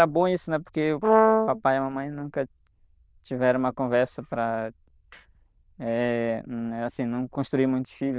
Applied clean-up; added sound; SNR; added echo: neural diffusion model UNIVERSE++.